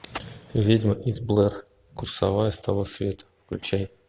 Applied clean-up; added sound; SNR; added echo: none; none; none; none.